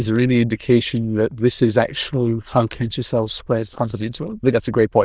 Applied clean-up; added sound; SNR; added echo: neural diffusion model UNIVERSE++.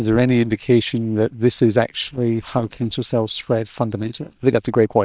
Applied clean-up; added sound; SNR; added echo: neural separator model SepFormer WHAM!.